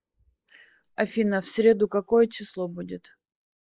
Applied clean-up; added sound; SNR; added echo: neural mask model Resemble Enhance denoiser.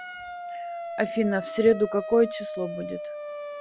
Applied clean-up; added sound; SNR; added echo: none; Siren; 9 dB; none.